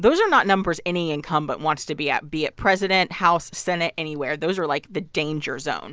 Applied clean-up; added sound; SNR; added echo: none; none; none; none.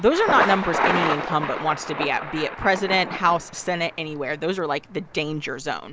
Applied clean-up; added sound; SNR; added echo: none; Thunder; 5 dB; none.